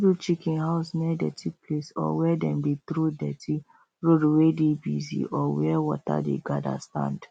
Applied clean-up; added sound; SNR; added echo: none; none; none; none.